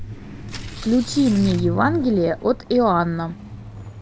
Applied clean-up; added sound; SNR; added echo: none; Truck + Tearing; 10 dB; none.